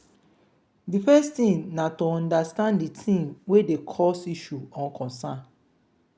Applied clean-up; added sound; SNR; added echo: none; none; none; none.